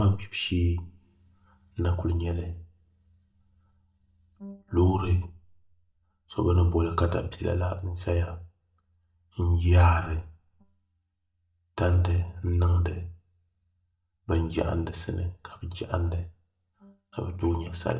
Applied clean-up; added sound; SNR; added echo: neural mask model DeepFilterNet 3.